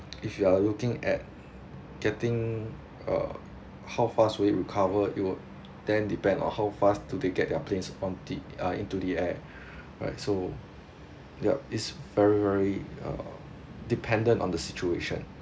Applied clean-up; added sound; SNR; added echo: none; none; none; none.